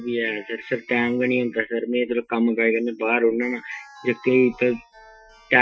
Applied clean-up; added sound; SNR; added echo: classical method Wiener filter.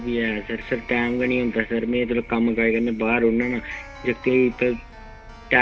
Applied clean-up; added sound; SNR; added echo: none; Keyboard (musical); 18 dB; none.